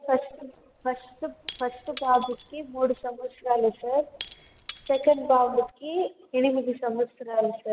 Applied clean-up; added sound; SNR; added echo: none; Shatter / Crushing; 13 dB; none.